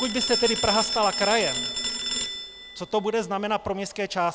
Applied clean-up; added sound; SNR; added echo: none; Telephone; 4 dB; none.